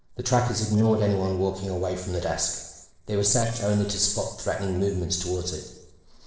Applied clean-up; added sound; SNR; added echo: neural separator model SepFormer DNS4.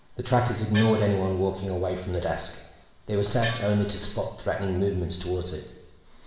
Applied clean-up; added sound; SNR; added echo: none; Gong; 11 dB; reverberation time 1.1 s.